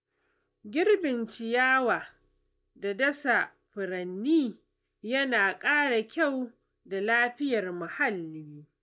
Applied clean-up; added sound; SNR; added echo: neural mask model DeepFilterNet 3.